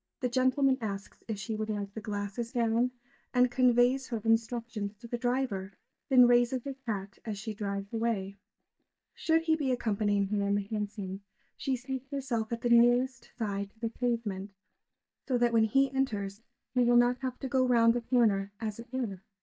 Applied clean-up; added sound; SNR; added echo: neural mask model DeepFilterNet 3.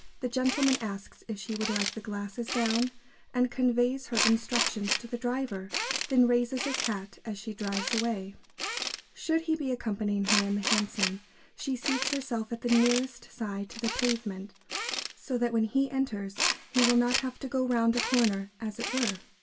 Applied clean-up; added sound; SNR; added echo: none; Tools; 5 dB; reverberation time 0.1 s.